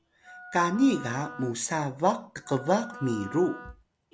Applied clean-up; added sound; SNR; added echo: none; Vehicle horn, car horn, honking + Wind instrument, woodwind instrument; 17 dB; none.